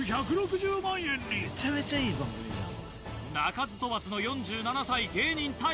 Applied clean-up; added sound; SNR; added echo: none; none; none; none.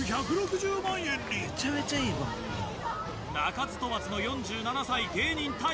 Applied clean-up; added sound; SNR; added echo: none; Crowd; 7 dB; none.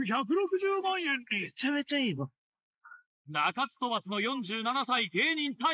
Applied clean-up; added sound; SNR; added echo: neural mask model Resemble Enhance denoiser.